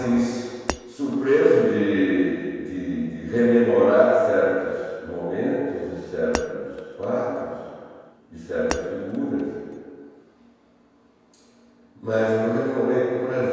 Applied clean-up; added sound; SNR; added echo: none; Shatter; 13 dB; reverberation time 1.9 s.